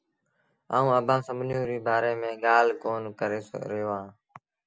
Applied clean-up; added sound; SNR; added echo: none; none; none; none.